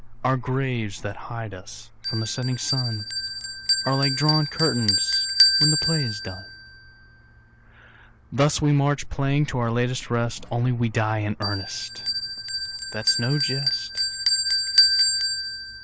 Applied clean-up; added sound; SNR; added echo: none; Bell; 0 dB; none.